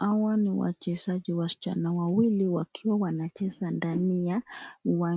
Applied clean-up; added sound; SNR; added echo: neural mask model RNNoise.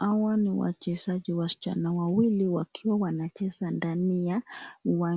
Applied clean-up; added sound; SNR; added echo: none; none; none; none.